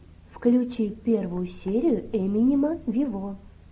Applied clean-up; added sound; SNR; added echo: none; Buzz; 20 dB; none.